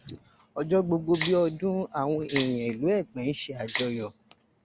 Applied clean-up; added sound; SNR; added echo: none; Rattle (instrument); 8 dB; none.